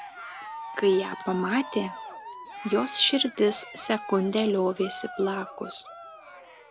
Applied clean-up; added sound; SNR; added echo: none; Cheering; 13 dB; none.